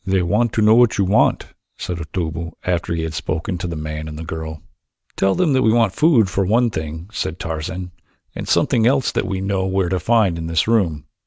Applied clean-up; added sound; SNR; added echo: none; none; none; none.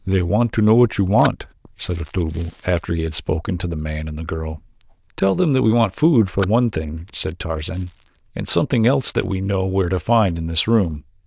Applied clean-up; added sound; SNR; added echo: neural diffusion model UNIVERSE++.